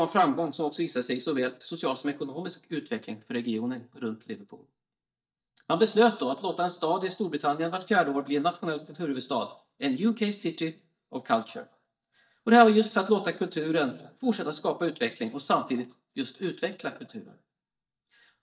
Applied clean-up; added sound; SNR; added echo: neural mask model DeepFilterNet 3.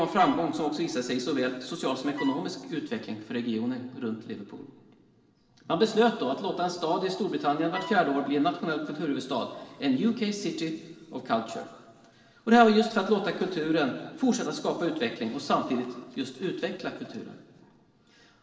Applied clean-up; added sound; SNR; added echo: none; Bowed string instrument; 14 dB; reverberation time 2.3 s.